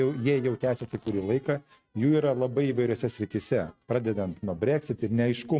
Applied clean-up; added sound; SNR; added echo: neural mask model RNNoise.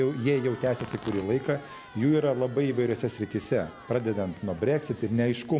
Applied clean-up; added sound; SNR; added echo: none; Crowd + Tearing; 19 dB; none.